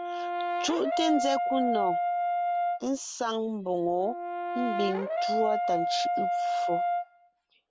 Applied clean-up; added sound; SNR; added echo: none; Brass instrument; -2 dB; none.